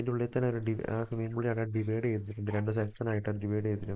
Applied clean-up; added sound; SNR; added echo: neural mask model Resemble Enhance denoiser.